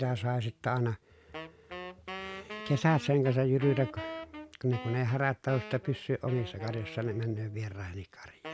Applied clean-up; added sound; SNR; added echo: none; Wind instrument, woodwind instrument; 14 dB; none.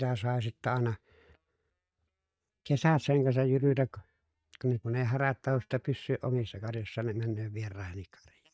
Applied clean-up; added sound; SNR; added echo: neural mask model DeepFilterNet 3.